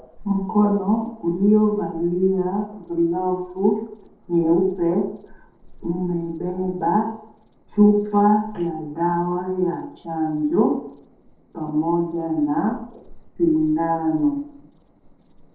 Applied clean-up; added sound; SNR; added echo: neural separator model SepFormer DNS4.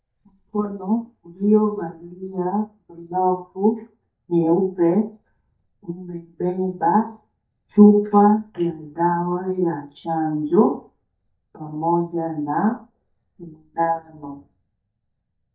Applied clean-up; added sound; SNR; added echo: neural mask model DeepFilterNet 3.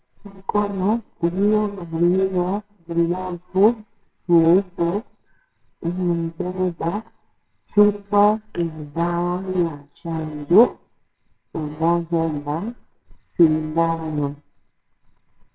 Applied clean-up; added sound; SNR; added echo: neural separator model SepFormer WHAMR!.